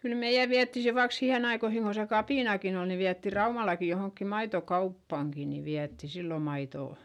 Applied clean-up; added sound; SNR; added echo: none; none; none; none.